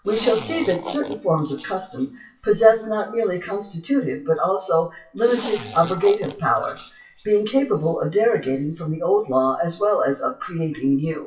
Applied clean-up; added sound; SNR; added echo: classical method WPE with log-MMSE.